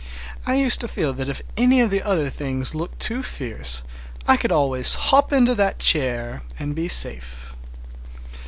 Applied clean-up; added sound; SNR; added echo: none; none; none; none.